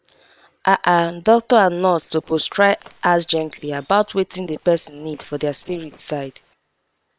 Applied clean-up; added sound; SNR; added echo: neural separator model SepFormer WHAM!.